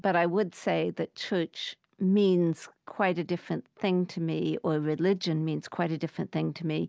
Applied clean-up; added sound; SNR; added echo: none; none; none; none.